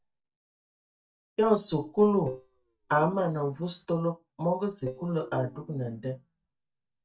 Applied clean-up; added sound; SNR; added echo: neural mask model DeepFilterNet 3.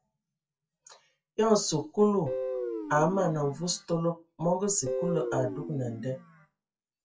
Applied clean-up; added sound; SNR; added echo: classical method WPE with log-MMSE.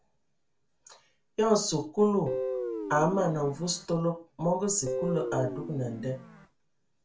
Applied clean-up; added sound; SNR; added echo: none; Guitar; 5 dB; reverberation time 0.3 s.